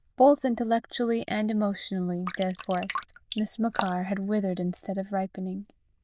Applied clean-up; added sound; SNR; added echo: neural diffusion model UNIVERSE++.